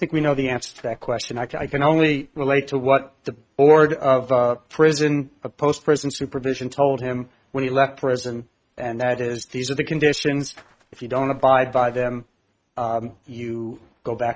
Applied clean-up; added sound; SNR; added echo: neural mask model RNNoise.